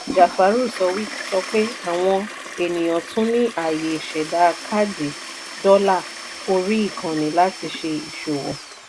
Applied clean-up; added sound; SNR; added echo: none; Tools / Domestic sounds, home sounds + Toilet flush; 12 dB; none.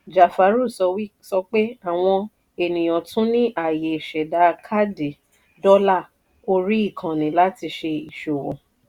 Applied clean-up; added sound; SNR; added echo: none; none; none; none.